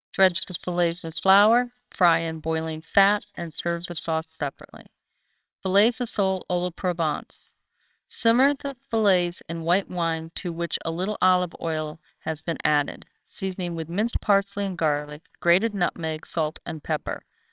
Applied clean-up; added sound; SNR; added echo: neural separator model SepFormer WHAMR!.